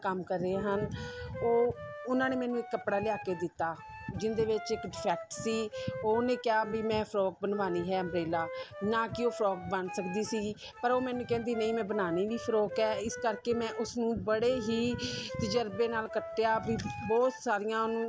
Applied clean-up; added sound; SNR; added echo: none; Wind instrument, woodwind instrument; 12 dB; none.